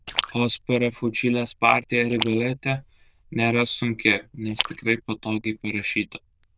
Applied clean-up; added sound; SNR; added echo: neural diffusion model UNIVERSE++.